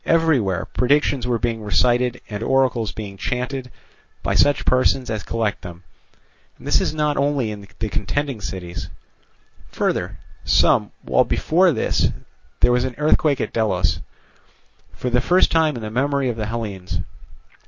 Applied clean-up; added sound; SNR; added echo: none; none; none; none.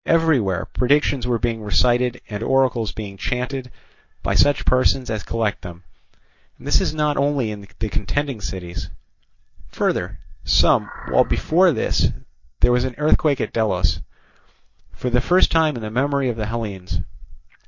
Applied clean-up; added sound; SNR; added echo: neural mask model DeepFilterNet 3.